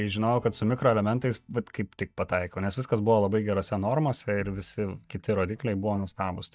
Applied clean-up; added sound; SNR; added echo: neural mask model DeepFilterNet 3.